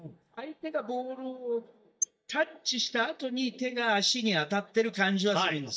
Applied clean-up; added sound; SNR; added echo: neural mask model DeepFilterNet 3.